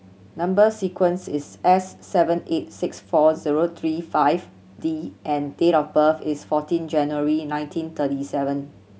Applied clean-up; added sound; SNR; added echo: none; none; none; none.